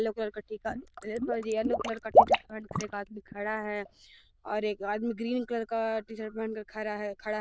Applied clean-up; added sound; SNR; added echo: neural diffusion model UNIVERSE++.